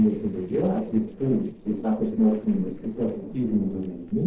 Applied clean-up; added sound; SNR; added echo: neural separator model SepFormer DNS4.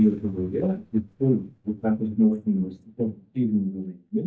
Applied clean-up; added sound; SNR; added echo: neural mask model DeepFilterNet 3.